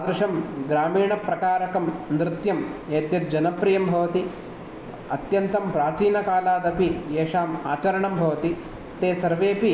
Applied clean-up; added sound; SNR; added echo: none; none; none; none.